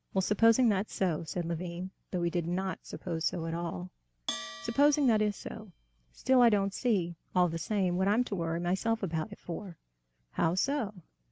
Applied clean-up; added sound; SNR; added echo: none; Bell; 16 dB; none.